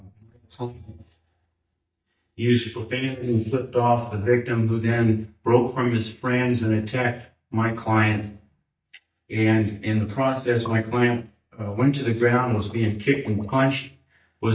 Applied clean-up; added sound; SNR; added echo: neural mask model DeepFilterNet 3.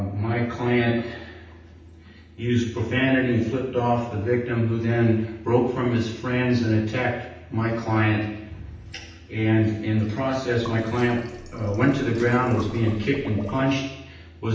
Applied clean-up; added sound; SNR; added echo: none; Sink (filling or washing); 15 dB; reverberation time 0.9 s.